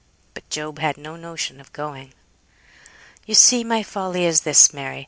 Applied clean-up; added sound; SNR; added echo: none; none; none; none.